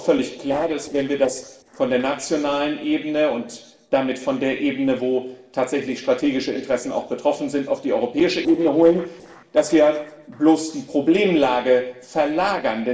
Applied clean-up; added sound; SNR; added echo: neural separator model SepFormer DNS4.